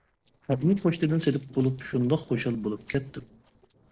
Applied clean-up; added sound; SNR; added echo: neural separator model SepFormer DNS4.